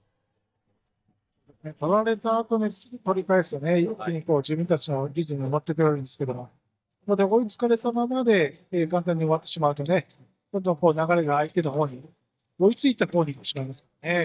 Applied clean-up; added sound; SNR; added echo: neural mask model DeepFilterNet 3.